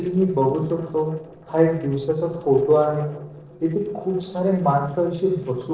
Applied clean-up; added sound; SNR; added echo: neural separator model SepFormer DNS4.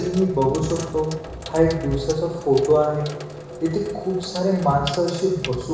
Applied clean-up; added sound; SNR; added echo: none; Sink (filling or washing); 15 dB; reverberation time 1.0 s.